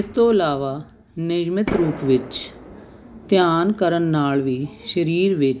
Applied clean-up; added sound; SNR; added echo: none; Fireworks; 16 dB; none.